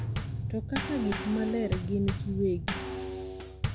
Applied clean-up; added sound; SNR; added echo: none; Bass drum / Snare drum / Drum kit; 1 dB; none.